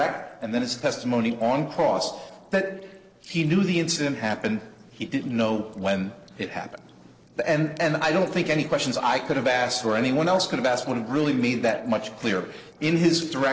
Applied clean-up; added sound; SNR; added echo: neural separator model SepFormer DNS4.